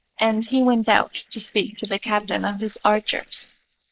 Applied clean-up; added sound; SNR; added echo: neural mask model Resemble Enhance denoiser.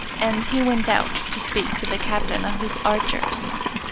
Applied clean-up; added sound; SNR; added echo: none; Livestock, farm animals, working animals; 4 dB; none.